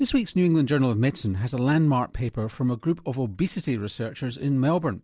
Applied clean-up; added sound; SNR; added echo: none; none; none; none.